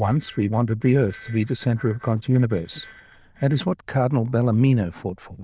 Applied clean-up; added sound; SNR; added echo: neural diffusion model UNIVERSE++.